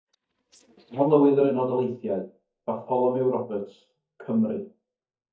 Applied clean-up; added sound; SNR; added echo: neural mask model DeepFilterNet 3.